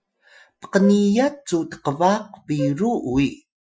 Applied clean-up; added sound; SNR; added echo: classical method Wiener filter.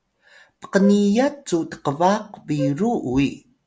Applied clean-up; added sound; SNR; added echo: none; Wind instrument, woodwind instrument; 13 dB; none.